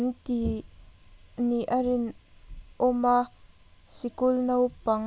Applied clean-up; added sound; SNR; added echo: none; none; none; none.